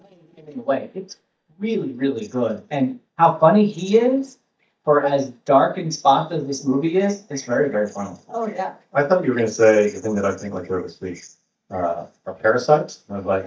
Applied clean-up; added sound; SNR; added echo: neural mask model DeepFilterNet 3.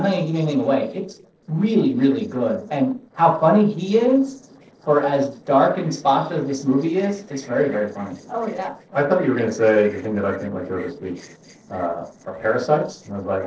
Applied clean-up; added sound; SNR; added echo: neural separator model SepFormer DNS4.